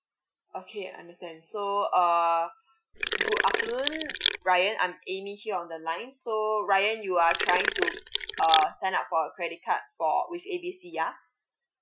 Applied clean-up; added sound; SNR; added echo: classical method Wiener filter.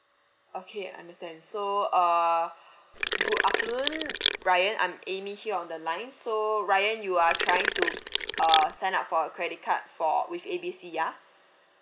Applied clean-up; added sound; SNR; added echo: none; Sink (filling or washing); -1 dB; none.